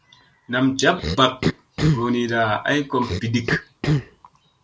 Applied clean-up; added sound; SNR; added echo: none; Cough; 3 dB; none.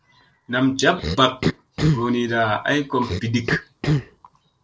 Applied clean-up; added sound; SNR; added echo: neural separator model SepFormer DNS4.